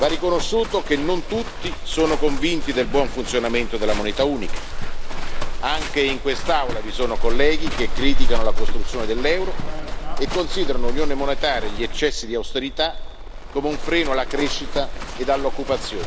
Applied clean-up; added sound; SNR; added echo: none; Livestock, farm animals, working animals; -4 dB; none.